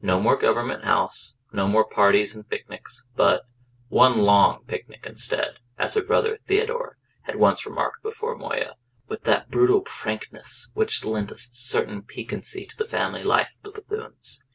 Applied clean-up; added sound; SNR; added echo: none; none; none; none.